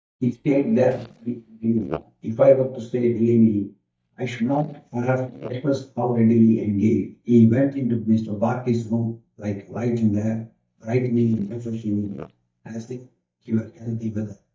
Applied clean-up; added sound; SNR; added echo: neural mask model DeepFilterNet 3.